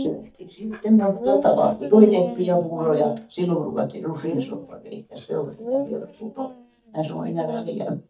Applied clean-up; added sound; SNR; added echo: neural mask model DeepFilterNet 3.